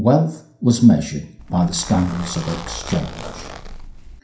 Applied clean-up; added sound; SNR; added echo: none; Zipper (clothing); 13 dB; reverberation time 0.5 s.